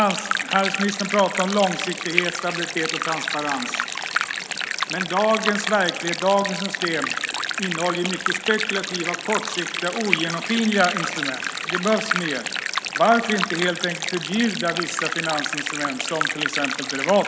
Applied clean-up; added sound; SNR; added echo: none; Stream; 3 dB; none.